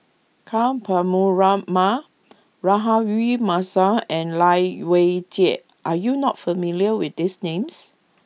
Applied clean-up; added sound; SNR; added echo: none; none; none; none.